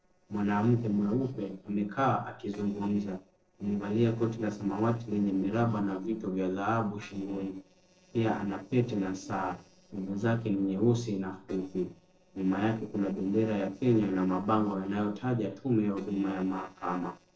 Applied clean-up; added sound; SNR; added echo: neural separator model SepFormer DNS4.